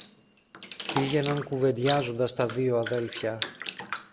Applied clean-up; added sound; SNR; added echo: none; Bathtub (filling or washing); 6 dB; none.